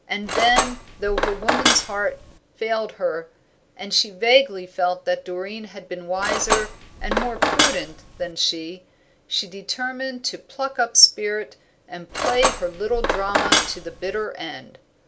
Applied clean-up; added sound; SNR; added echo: none; Cutlery, silverware; -1 dB; none.